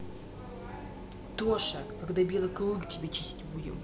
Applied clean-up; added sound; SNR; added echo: none; none; none; none.